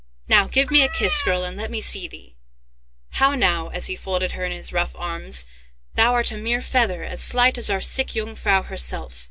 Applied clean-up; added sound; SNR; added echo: none; Cat; 8 dB; none.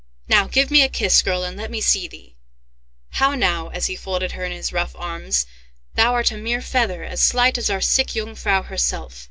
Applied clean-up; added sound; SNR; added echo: none; none; none; none.